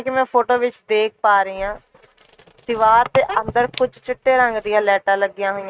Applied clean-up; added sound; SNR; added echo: neural mask model RNNoise.